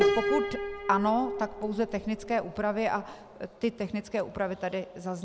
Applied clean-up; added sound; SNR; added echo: none; Piano; 2 dB; none.